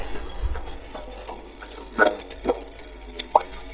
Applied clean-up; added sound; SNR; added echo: neural mask model DeepFilterNet 3.